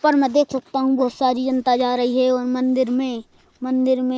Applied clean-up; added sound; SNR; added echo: neural mask model Resemble Enhance denoiser.